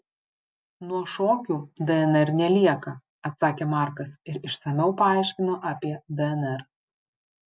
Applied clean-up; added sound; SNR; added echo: none; none; none; none.